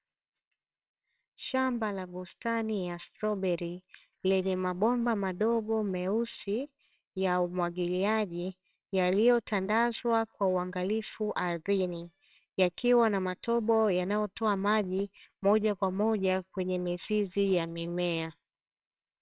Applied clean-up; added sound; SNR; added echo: neural separator model SepFormer WHAMR!.